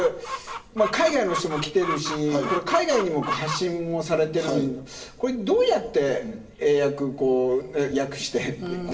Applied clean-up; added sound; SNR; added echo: none; Chicken, rooster; 12 dB; reverberation time 0.7 s.